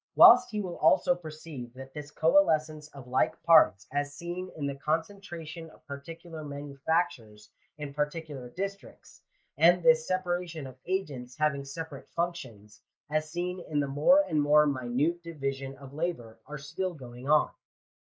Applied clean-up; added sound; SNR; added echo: neural mask model Resemble Enhance denoiser.